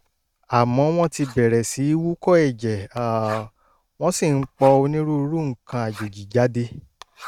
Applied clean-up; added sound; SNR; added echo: neural mask model RNNoise.